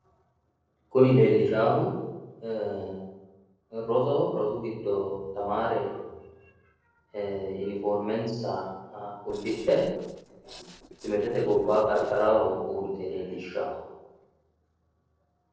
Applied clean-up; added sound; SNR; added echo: neural separator model SepFormer DNS4.